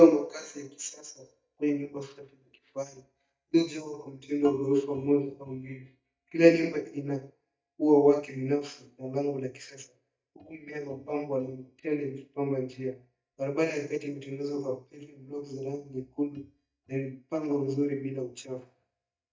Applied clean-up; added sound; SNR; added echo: neural mask model DeepFilterNet 3.